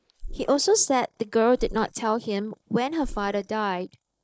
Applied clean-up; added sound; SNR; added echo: neural mask model Resemble Enhance denoiser.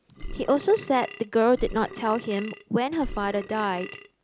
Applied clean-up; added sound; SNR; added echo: none; Burping, eructation; 14 dB; none.